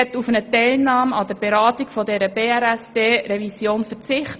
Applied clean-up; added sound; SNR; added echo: none; none; none; none.